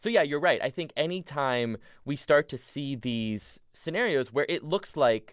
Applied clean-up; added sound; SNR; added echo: none; none; none; none.